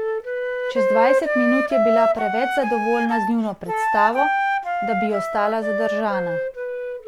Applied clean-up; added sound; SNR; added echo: none; Wind instrument, woodwind instrument; -2 dB; none.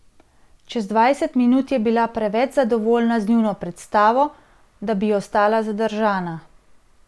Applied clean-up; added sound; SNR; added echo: none; none; none; none.